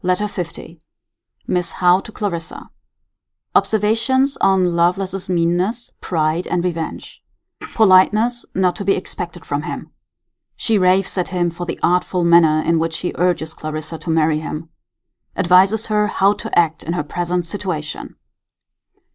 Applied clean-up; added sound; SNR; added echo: neural mask model Resemble Enhance denoiser.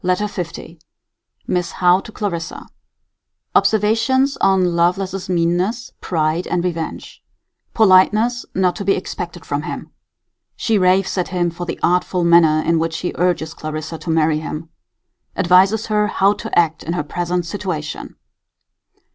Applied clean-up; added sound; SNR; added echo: none; none; none; none.